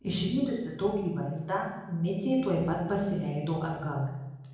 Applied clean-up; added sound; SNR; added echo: none; none; none; reverberation time 0.9 s.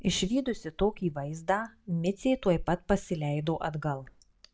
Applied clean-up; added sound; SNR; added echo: none; none; none; none.